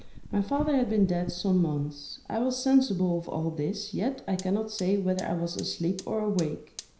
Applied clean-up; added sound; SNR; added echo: none; Fire; 16 dB; reverberation time 0.5 s.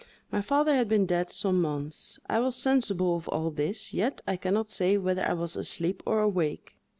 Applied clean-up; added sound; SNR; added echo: none; none; none; none.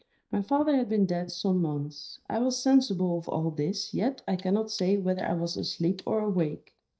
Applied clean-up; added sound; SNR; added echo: neural mask model DeepFilterNet 3.